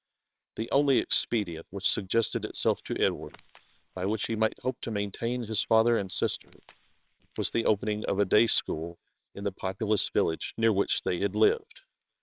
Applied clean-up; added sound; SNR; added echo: neural separator model SepFormer WHAMR!.